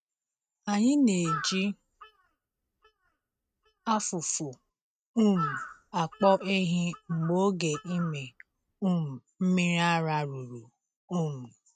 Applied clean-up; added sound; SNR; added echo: neural mask model RNNoise.